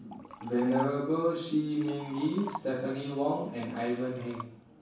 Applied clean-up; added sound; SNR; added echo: none; Liquid; 14 dB; reverberation time 0.7 s.